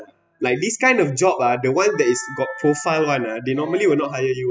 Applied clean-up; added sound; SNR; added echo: classical method spectral subtraction.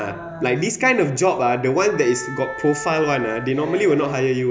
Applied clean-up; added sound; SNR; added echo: none; Wind instrument, woodwind instrument; 14 dB; none.